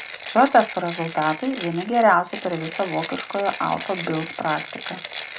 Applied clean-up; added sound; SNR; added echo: none; Mechanisms; 10 dB; reverberation time 0.2 s.